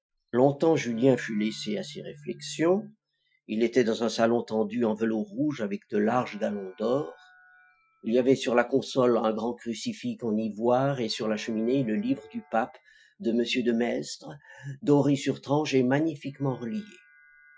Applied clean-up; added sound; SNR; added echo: classical method Wiener filter.